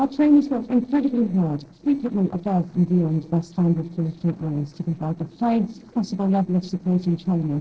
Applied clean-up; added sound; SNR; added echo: neural separator model SepFormer DNS4.